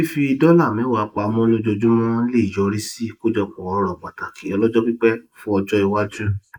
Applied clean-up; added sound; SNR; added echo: neural mask model Resemble Enhance denoiser.